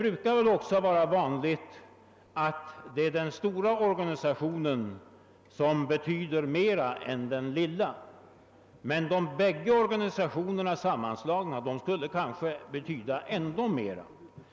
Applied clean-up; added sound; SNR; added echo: none; none; none; none.